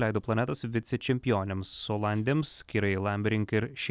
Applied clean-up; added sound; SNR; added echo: none; none; none; none.